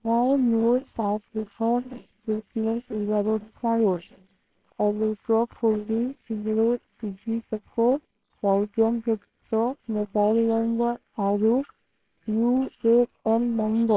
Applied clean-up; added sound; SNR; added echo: neural separator model SepFormer WHAMR!.